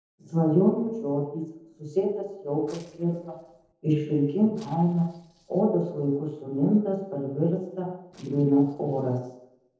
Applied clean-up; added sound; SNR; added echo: neural separator model SepFormer DNS4.